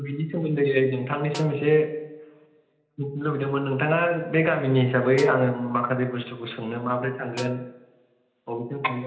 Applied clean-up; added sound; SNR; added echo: none; Snare drum; 18 dB; reverberation time 0.9 s.